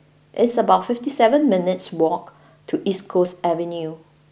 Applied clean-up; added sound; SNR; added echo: none; none; none; none.